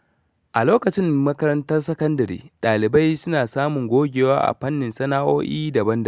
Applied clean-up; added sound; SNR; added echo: none; none; none; none.